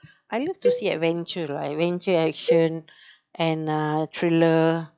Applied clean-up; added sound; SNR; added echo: classical method log-MMSE.